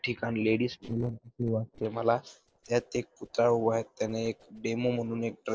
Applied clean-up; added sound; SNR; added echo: neural separator model SepFormer DNS4.